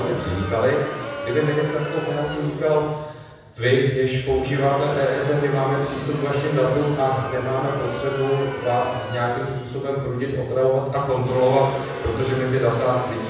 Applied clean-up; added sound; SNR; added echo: none; Crowd; 10 dB; reverberation time 1.1 s.